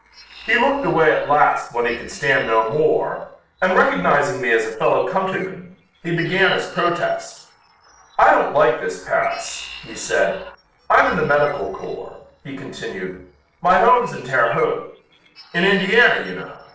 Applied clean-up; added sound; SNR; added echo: neural separator model SepFormer DNS4.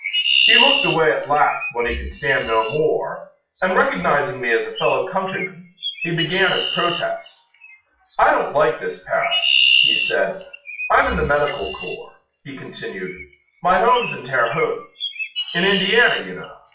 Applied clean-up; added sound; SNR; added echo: classical method WPE with log-MMSE.